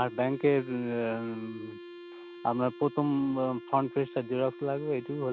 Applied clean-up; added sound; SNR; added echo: none; Wind instrument, woodwind instrument; 15 dB; none.